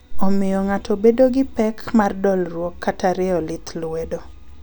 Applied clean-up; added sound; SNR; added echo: none; none; none; none.